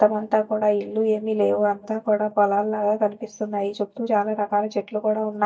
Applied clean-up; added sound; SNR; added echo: neural mask model DeepFilterNet 3.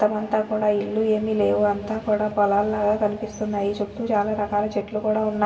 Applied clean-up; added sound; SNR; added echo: none; Train; 19 dB; reverberation time 1.6 s.